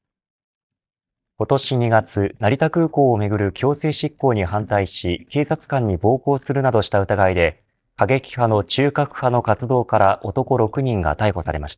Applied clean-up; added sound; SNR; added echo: neural mask model DeepFilterNet 3.